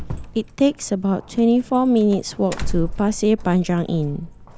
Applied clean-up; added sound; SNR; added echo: none; Doorbell; 10 dB; none.